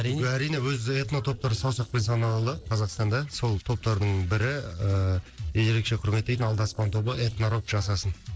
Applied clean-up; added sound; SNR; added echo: neural separator model SepFormer DNS4.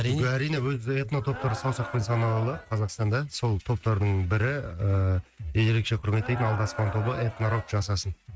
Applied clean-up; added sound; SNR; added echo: neural mask model RNNoise.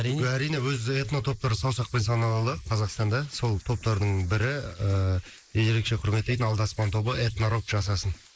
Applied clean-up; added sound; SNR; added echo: neural mask model Resemble Enhance denoiser.